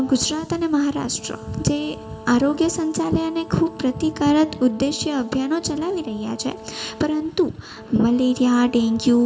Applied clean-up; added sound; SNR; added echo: none; Brass instrument; 19 dB; reverberation time 0.7 s.